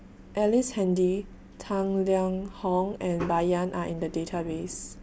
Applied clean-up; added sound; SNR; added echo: none; none; none; none.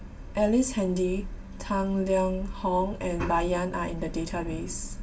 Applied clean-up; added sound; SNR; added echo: none; Bus; 20 dB; reverberation time 0.2 s.